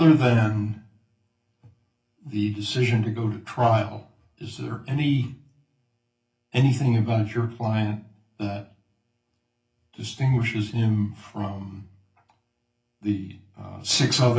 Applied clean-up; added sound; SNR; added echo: none; none; none; reverberation time 0.3 s.